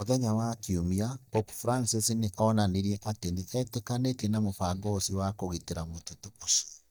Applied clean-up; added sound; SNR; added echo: neural mask model DeepFilterNet 3.